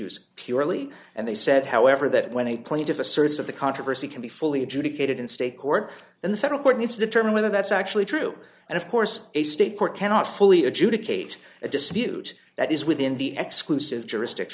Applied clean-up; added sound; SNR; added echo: none; none; none; none.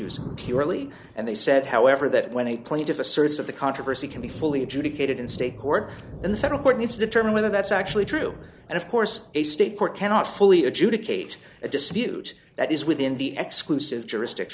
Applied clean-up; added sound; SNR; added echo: none; Thunder; 18 dB; none.